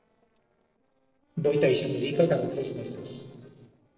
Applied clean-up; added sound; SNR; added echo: neural separator model SepFormer DNS4.